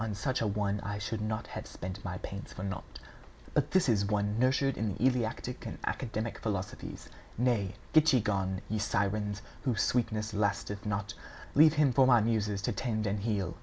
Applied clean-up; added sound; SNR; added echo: none; none; none; none.